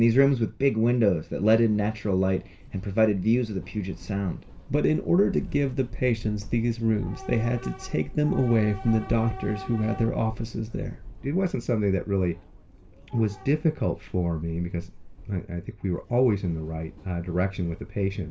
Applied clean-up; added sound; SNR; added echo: none; Subway, metro, underground / Train; 18 dB; reverberation time 0.2 s.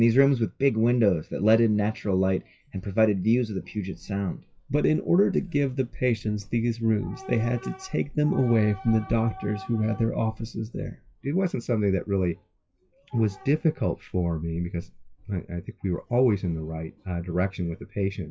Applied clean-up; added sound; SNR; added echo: classical method WPE with log-MMSE.